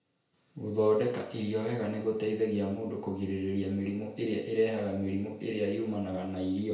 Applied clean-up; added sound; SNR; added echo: none; none; none; reverberation time 0.5 s.